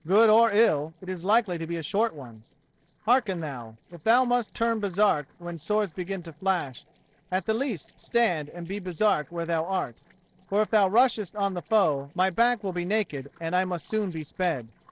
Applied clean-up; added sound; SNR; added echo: neural separator model SepFormer DNS4.